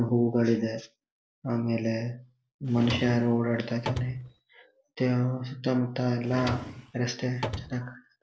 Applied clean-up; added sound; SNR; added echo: none; Drawer open or close; 9 dB; none.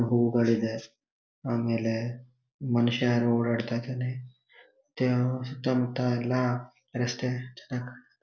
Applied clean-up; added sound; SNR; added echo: none; none; none; none.